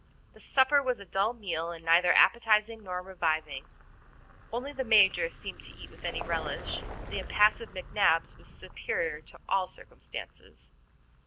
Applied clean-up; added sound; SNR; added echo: none; Vehicle; 15 dB; none.